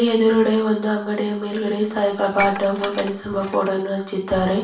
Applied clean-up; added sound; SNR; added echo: none; Dishes, pots, and pans; 14 dB; reverberation time 0.4 s.